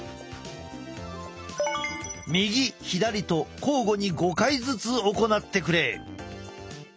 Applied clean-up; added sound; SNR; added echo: none; none; none; none.